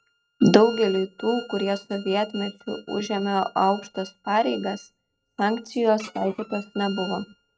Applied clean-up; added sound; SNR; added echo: neural mask model RNNoise.